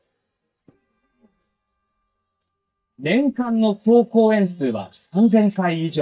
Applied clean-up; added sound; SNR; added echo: neural mask model DeepFilterNet 3.